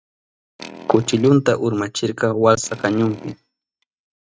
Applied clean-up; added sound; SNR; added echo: neural mask model RNNoise.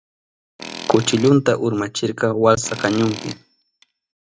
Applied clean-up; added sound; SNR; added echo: none; Tools; 15 dB; none.